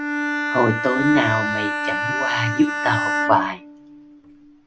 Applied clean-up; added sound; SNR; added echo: none; Bowed string instrument; 2 dB; none.